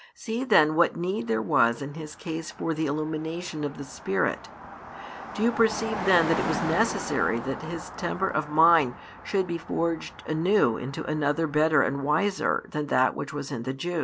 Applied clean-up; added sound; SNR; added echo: none; Car passing by; 12 dB; none.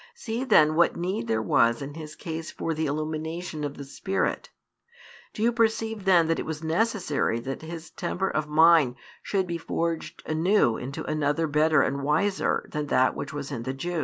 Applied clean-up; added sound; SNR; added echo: none; none; none; none.